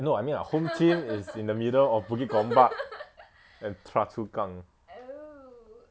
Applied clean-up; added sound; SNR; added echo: none; none; none; none.